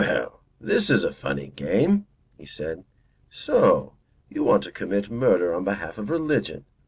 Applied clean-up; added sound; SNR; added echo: none; none; none; none.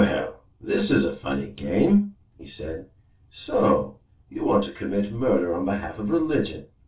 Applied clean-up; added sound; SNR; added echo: none; none; none; reverberation time 0.3 s.